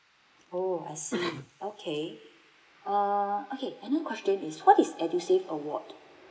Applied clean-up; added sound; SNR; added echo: neural mask model Resemble Enhance denoiser.